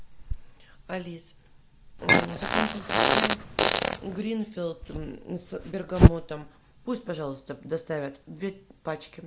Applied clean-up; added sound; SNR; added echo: none; Fart + Chink, clink; -5 dB; none.